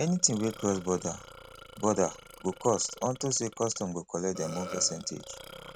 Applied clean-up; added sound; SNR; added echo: none; Burping, eructation; 15 dB; none.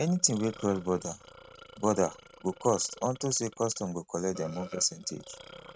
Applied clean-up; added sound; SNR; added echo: neural mask model RNNoise.